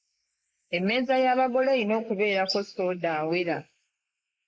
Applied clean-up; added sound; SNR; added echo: neural mask model Resemble Enhance denoiser.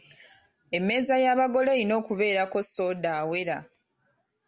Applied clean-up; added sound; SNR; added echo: none; none; none; none.